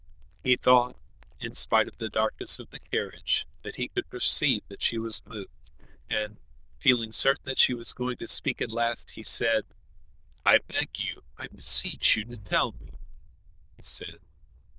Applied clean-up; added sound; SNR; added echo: neural diffusion model UNIVERSE++.